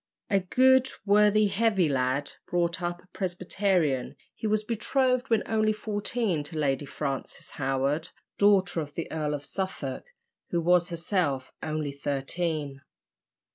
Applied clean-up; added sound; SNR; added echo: none; none; none; none.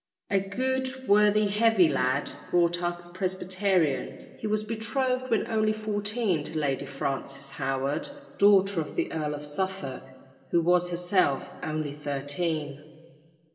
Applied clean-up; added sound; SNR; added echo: none; none; none; reverberation time 1.6 s.